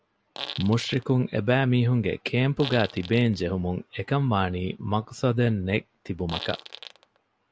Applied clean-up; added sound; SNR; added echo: none; Fart; 14 dB; none.